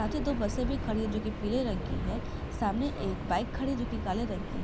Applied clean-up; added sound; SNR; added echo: none; Subway, metro, underground; 2 dB; none.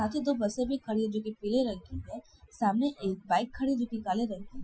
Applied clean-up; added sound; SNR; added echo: classical method Wiener filter.